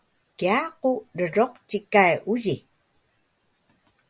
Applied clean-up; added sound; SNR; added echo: none; none; none; none.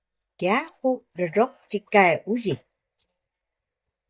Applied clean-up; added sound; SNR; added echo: neural mask model DeepFilterNet 3.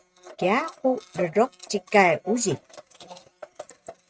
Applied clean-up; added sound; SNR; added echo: neural mask model RNNoise.